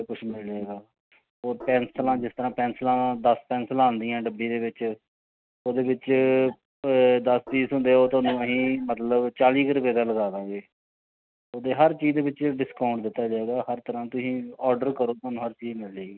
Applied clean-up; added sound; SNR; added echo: neural mask model RNNoise.